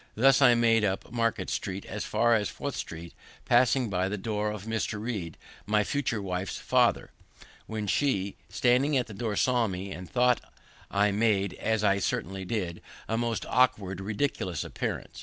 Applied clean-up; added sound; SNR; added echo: none; none; none; none.